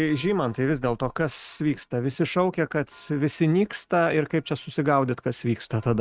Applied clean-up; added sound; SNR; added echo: neural mask model RNNoise.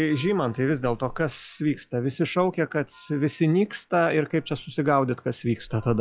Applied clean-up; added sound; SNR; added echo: classical method log-MMSE.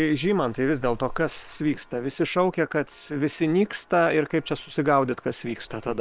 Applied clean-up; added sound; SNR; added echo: neural separator model SepFormer WHAM!.